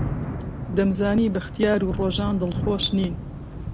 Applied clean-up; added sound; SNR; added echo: none; Thunder / Rain; 6 dB; none.